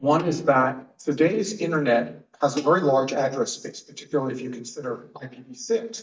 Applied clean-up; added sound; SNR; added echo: neural mask model DeepFilterNet 3.